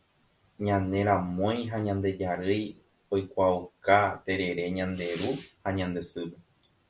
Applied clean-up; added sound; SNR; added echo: none; none; none; none.